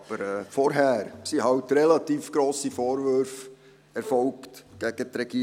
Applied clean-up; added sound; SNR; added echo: none; Bowed string instrument; 17 dB; none.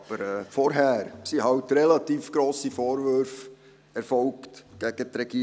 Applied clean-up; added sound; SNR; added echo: none; none; none; none.